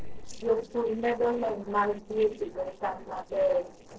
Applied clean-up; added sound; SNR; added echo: neural separator model SepFormer DNS4.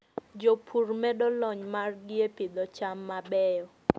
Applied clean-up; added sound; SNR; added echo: none; none; none; none.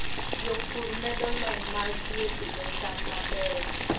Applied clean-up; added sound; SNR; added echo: none; Boiling; -5 dB; reverberation time 0.3 s.